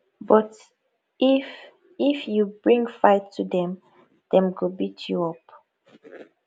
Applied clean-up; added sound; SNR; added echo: none; none; none; none.